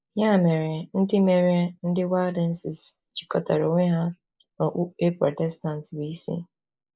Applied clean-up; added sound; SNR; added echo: neural mask model Resemble Enhance denoiser.